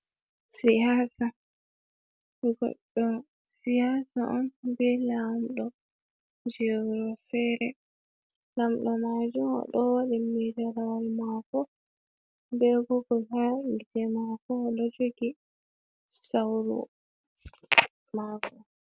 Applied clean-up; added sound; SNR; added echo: none; none; none; none.